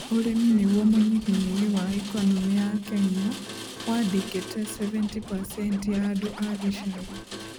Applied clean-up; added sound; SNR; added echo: none; Rain + Scratching (performance technique); 14 dB; none.